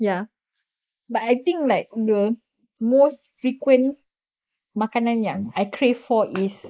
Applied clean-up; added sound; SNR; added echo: neural mask model Resemble Enhance denoiser.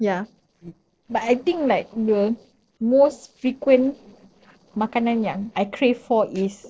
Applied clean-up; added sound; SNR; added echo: neural separator model SepFormer DNS4.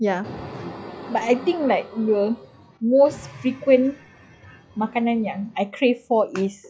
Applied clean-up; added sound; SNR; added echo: classical method log-MMSE.